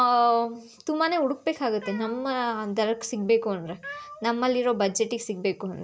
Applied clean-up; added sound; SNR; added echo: none; Cat; 19 dB; none.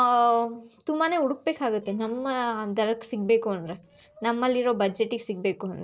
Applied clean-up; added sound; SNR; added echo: neural separator model SepFormer DNS4.